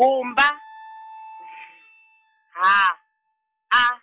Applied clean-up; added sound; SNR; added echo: classical method log-MMSE.